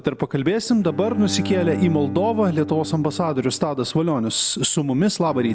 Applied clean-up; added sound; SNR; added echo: none; Bowed string instrument; 11 dB; none.